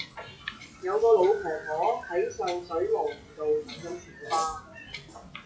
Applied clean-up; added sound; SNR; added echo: classical method WPE with log-MMSE.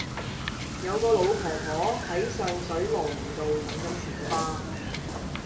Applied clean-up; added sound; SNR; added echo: none; Wind / Boat, Water vehicle; 4 dB; reverberation time 0.6 s.